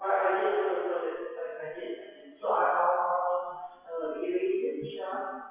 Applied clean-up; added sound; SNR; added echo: classical method WPE with log-MMSE.